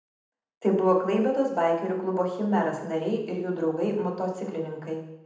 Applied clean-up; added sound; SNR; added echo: none; none; none; reverberation time 0.8 s.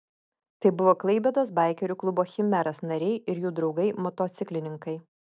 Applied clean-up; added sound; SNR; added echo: none; none; none; none.